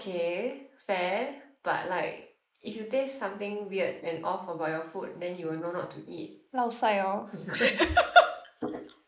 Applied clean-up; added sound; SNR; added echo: neural mask model Resemble Enhance denoiser.